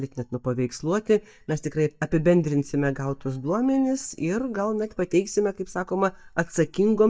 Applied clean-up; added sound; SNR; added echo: neural mask model DeepFilterNet 3.